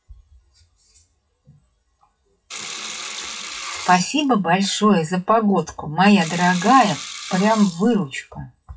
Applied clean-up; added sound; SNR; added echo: classical method WPE with log-MMSE.